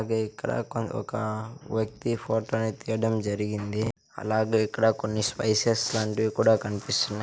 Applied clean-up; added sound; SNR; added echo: none; none; none; none.